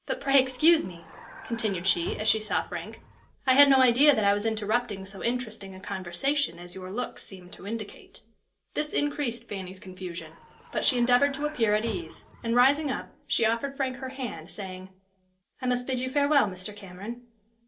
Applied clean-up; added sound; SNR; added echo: none; Vehicle; 17 dB; reverberation time 0.2 s.